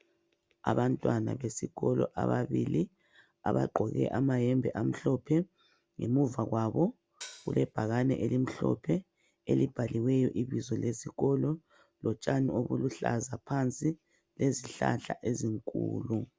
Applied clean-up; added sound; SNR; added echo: none; Hi-hat; 17 dB; none.